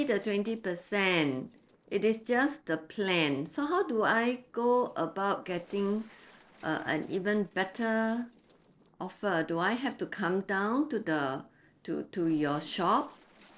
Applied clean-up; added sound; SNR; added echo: neural separator model SepFormer DNS4.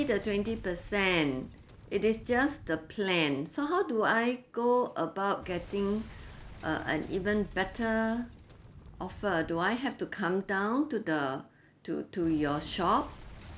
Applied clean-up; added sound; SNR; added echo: none; Boom; 18 dB; none.